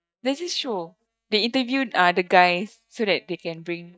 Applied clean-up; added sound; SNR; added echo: neural mask model DeepFilterNet 3.